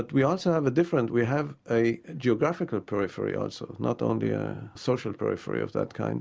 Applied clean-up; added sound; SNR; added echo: none; none; none; none.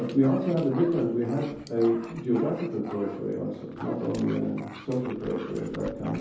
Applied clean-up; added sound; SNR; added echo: none; Dog; 17 dB; reverberation time 0.9 s.